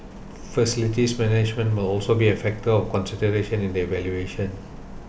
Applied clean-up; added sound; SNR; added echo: none; none; none; none.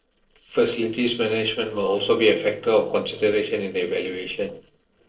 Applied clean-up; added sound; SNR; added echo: neural separator model SepFormer DNS4.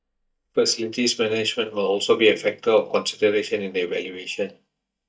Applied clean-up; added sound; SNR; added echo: neural mask model DeepFilterNet 3.